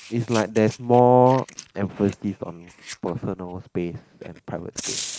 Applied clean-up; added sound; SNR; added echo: neural mask model RNNoise.